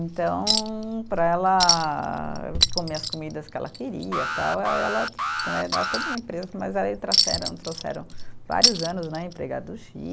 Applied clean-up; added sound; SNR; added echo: none; Alarm + Chink, clink; 0 dB; none.